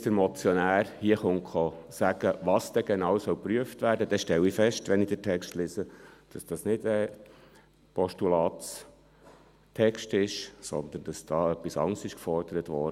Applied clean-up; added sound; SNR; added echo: none; none; none; none.